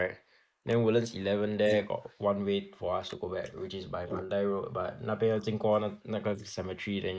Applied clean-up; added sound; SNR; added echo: neural mask model Resemble Enhance denoiser.